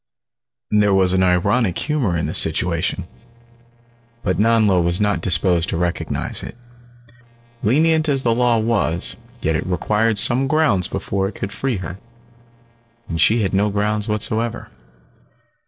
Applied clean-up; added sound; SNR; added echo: neural separator model SepFormer DNS4.